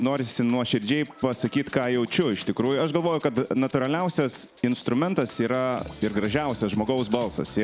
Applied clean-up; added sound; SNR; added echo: none; Rattle (instrument); 20 dB; none.